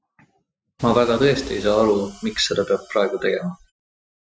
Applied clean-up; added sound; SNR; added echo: classical method Wiener filter.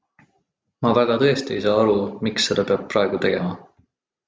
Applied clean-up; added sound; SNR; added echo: none; none; none; none.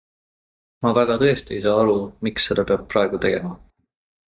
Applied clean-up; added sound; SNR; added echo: neural mask model DeepFilterNet 3.